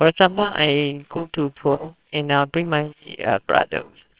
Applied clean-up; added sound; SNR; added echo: neural separator model SepFormer WHAMR!.